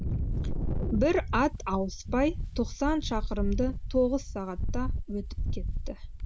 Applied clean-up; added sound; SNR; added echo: none; Wind; 0 dB; none.